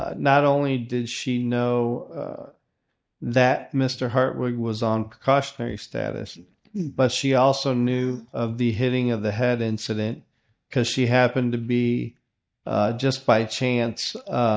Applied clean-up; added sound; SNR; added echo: neural mask model DeepFilterNet 3.